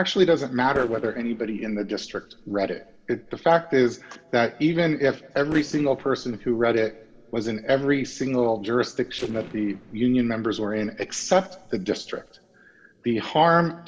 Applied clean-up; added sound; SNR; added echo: neural separator model SepFormer DNS4.